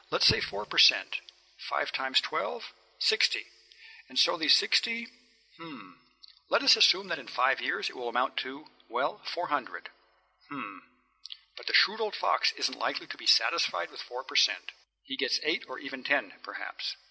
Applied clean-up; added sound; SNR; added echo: none; none; none; none.